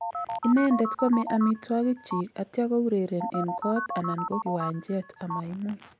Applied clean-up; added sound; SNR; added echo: none; Telephone; 6 dB; none.